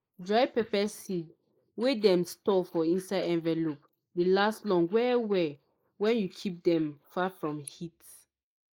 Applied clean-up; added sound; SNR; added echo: neural mask model Resemble Enhance denoiser.